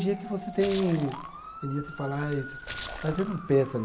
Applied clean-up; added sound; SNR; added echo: none; Motor vehicle (road) / Siren + Splash, splatter; 12 dB; none.